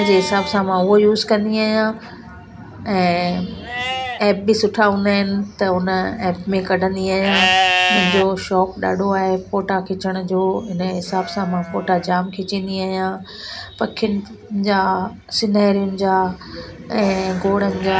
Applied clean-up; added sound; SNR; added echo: none; Livestock, farm animals, working animals; 9 dB; reverberation time 0.3 s.